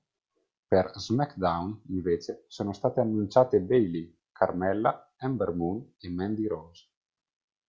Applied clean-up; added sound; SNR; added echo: none; none; none; none.